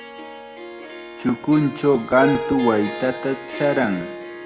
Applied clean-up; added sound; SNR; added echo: none; Harp; 9 dB; reverberation time 1.5 s.